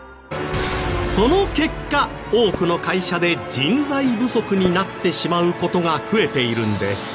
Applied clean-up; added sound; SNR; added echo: none; Percussion; 12 dB; none.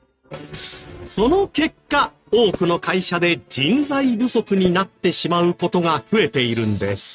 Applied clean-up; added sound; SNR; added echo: neural mask model RNNoise.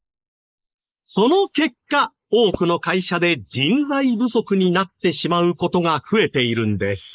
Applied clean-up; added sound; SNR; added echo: neural mask model Resemble Enhance denoiser.